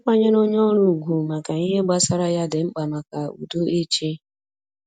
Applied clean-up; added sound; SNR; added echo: none; none; none; none.